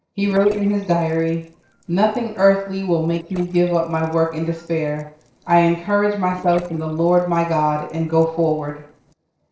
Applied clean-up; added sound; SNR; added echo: neural separator model SepFormer DNS4.